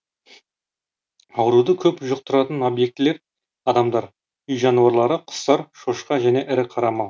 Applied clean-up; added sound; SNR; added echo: none; none; none; none.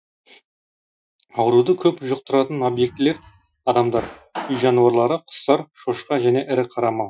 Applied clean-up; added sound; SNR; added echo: classical method Wiener filter.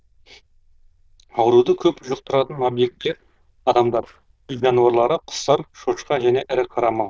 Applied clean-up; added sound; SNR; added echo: neural diffusion model UNIVERSE++.